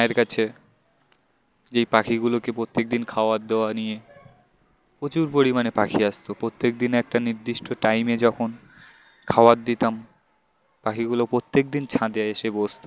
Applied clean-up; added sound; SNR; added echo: none; none; none; none.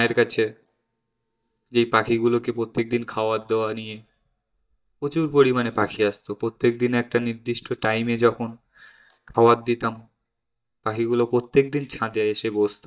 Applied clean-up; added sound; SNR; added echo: neural mask model DeepFilterNet 3.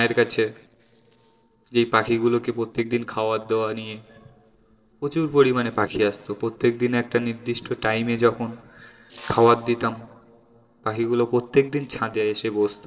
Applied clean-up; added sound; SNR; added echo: neural separator model SepFormer DNS4.